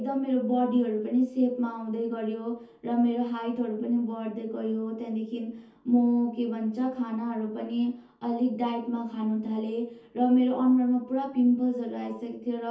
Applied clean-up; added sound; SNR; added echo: none; none; none; reverberation time 0.5 s.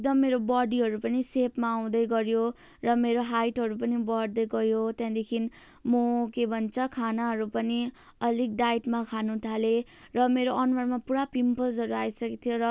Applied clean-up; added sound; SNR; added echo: none; none; none; none.